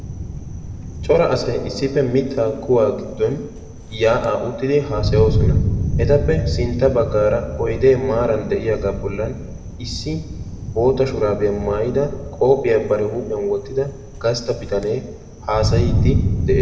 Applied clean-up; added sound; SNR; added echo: none; Thunder; 4 dB; reverberation time 1.1 s.